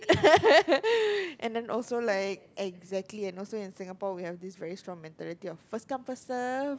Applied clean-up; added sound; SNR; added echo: none; none; none; none.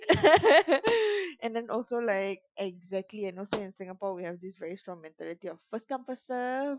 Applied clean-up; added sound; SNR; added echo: classical method Wiener filter.